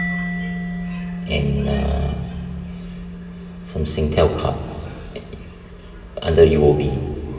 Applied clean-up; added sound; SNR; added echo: none; Mallet percussion; 9 dB; reverberation time 2.5 s.